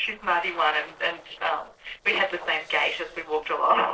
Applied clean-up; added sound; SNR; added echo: neural separator model SepFormer DNS4.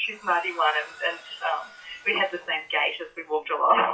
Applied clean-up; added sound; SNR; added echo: classical method WPE with log-MMSE.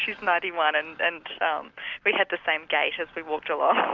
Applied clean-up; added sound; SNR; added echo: none; none; none; none.